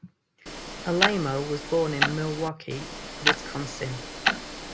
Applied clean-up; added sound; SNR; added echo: none; Tick-tock; -1 dB; none.